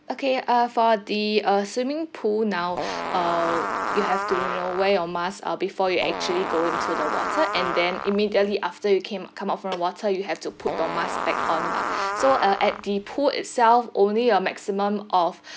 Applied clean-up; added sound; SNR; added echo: none; Fart; 4 dB; none.